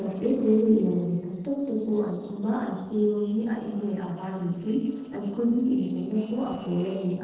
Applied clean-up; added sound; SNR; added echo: neural separator model SepFormer DNS4.